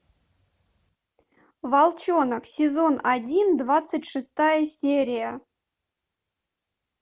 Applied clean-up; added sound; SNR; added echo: none; none; none; none.